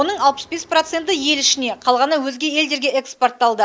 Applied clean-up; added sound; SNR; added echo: none; none; none; none.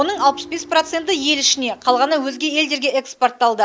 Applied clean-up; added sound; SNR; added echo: none; Ringtone; 20 dB; none.